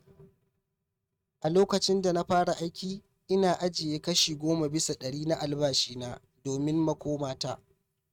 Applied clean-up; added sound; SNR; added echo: neural mask model RNNoise.